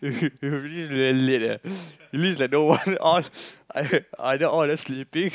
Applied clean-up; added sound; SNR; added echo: none; none; none; none.